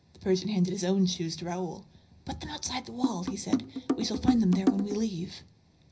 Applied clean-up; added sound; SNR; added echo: none; Drum; -1 dB; reverberation time 0.5 s.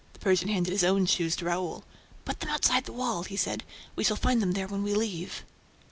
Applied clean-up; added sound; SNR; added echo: none; none; none; none.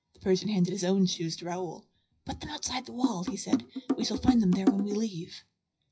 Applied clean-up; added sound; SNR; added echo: classical method WPE with log-MMSE.